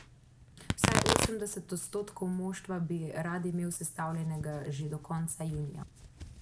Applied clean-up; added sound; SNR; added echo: none; Tearing; 1 dB; none.